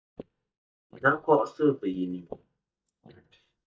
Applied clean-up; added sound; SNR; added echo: neural mask model DeepFilterNet 3.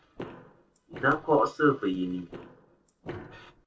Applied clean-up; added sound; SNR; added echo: neural separator model SepFormer DNS4.